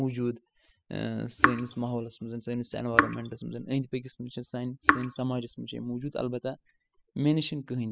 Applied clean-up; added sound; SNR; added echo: classical method spectral subtraction.